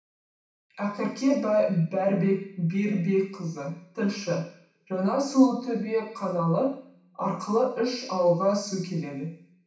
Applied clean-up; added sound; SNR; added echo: none; none; none; reverberation time 0.6 s.